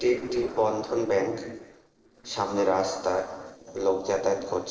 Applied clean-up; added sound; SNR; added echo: neural separator model SepFormer DNS4.